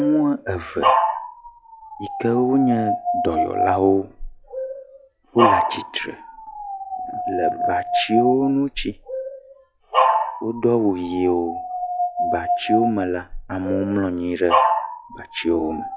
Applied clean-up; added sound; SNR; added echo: classical method log-MMSE.